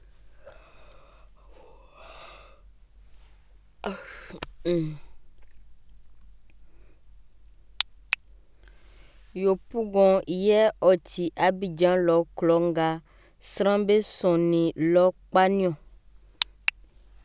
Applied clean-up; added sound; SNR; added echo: none; none; none; none.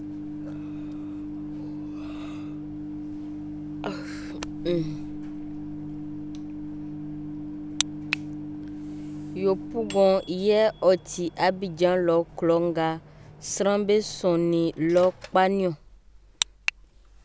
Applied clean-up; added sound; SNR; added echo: none; Microwave oven; 10 dB; none.